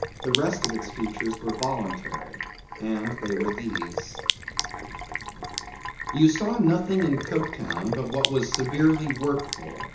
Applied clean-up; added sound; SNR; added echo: none; Sink (filling or washing); 6 dB; reverberation time 0.6 s.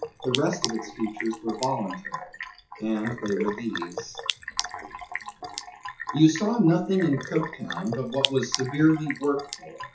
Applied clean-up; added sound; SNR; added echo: classical method WPE with log-MMSE.